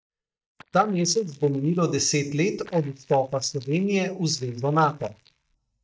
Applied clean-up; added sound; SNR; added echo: neural mask model DeepFilterNet 3.